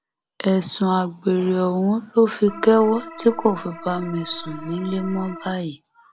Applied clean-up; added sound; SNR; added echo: none; Organ; 15 dB; none.